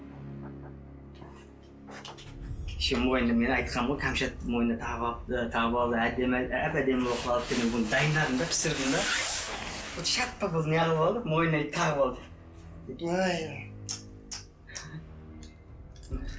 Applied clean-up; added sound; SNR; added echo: none; none; none; none.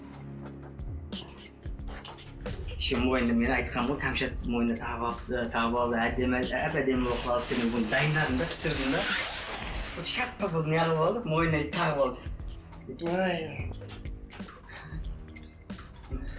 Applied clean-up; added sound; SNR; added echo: none; Drum kit; 12 dB; none.